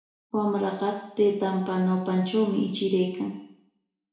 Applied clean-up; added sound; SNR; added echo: none; none; none; reverberation time 0.6 s.